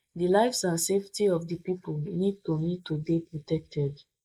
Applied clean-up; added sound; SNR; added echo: neural mask model Resemble Enhance denoiser.